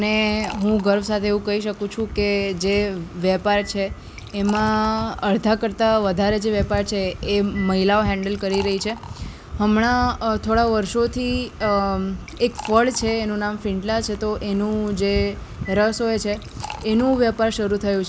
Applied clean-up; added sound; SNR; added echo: none; Liquid; 19 dB; none.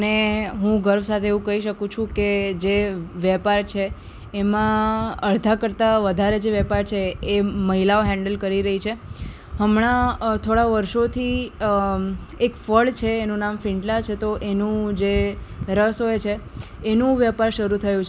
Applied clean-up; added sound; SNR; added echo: none; none; none; none.